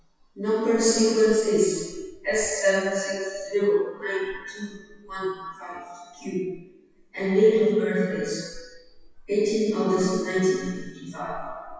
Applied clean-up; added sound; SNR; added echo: classical method WPE with log-MMSE.